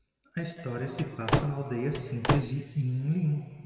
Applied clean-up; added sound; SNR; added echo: none; Slam / Microwave oven; -1 dB; reverberation time 2.4 s.